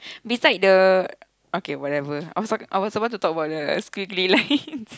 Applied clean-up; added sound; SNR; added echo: none; none; none; none.